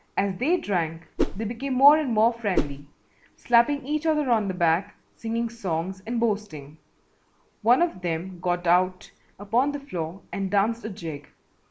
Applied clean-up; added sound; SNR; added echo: none; Whoosh, swoosh, swish; 0 dB; none.